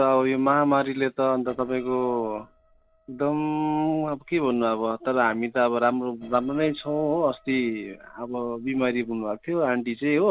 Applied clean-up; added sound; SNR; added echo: neural separator model SepFormer DNS4.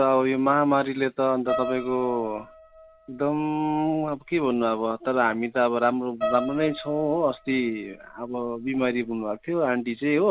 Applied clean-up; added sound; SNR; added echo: none; Piano; 14 dB; none.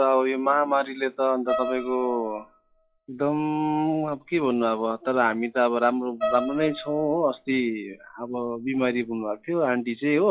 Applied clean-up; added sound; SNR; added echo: classical method log-MMSE.